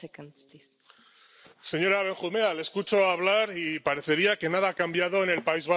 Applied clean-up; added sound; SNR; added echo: none; none; none; none.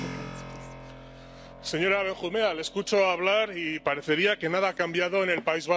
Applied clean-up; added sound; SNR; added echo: none; Keyboard (musical); 17 dB; none.